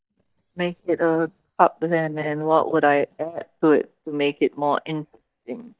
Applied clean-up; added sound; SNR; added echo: neural mask model DeepFilterNet 3.